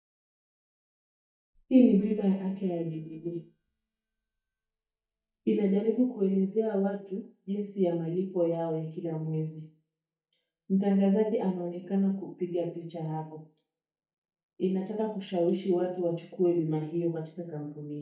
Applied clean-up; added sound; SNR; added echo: neural mask model DeepFilterNet 3.